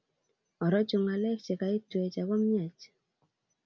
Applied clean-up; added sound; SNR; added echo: none; none; none; none.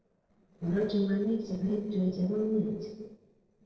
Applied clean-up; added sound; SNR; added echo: neural separator model SepFormer DNS4.